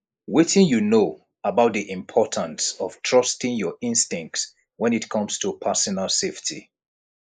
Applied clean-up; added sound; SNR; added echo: neural mask model Resemble Enhance denoiser.